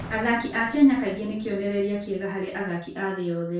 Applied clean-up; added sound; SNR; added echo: none; Boom; 19 dB; reverberation time 0.3 s.